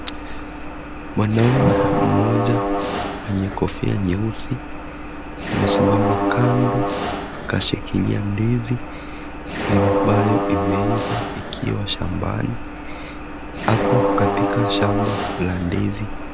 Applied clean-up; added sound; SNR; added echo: none; Mechanisms; 0 dB; none.